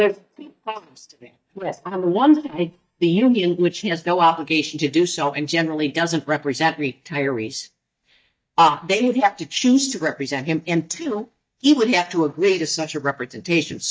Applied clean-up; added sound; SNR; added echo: neural mask model DeepFilterNet 3.